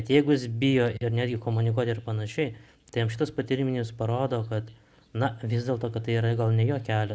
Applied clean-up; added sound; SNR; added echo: none; none; none; none.